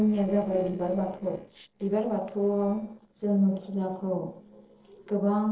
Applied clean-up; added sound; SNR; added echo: neural separator model SepFormer DNS4.